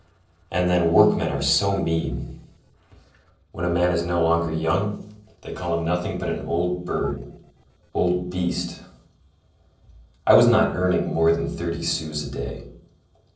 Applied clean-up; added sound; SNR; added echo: neural separator model SepFormer DNS4.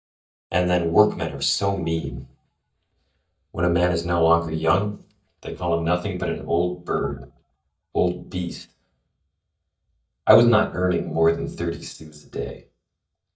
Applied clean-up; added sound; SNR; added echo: neural mask model DeepFilterNet 3.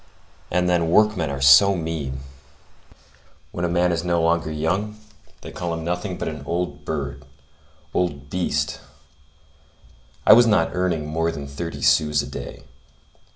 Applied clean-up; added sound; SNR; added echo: none; none; none; none.